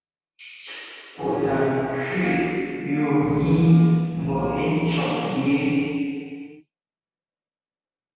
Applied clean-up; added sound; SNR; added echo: none; Wind instrument, woodwind instrument; 12 dB; reverberation time 2.2 s.